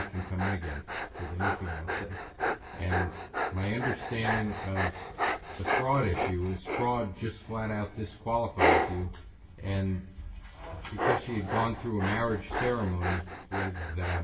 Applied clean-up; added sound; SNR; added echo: none; Dog; 0 dB; reverberation time 0.2 s.